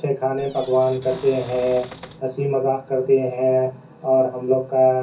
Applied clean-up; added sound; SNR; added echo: none; Cupboard open or close / Door; 20 dB; reverberation time 0.3 s.